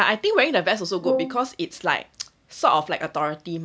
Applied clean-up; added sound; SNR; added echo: none; Brass instrument; 6 dB; none.